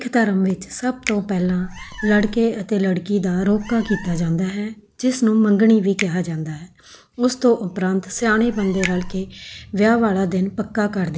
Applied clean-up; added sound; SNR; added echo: none; Finger snapping + Meow; 15 dB; none.